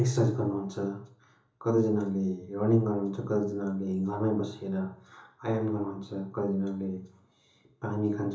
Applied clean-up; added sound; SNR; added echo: none; none; none; reverberation time 0.7 s.